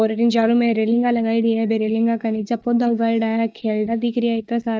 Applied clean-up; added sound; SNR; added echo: neural mask model DeepFilterNet 3.